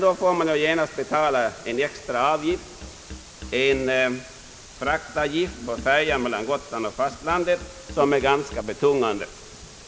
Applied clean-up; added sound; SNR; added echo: none; Musical instrument; 19 dB; none.